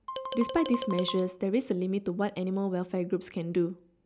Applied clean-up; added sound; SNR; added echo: none; Marimba, xylophone; 8 dB; none.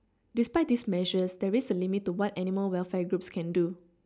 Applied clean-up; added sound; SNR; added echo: none; none; none; none.